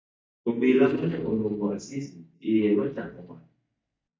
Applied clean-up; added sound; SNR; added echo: neural mask model DeepFilterNet 3.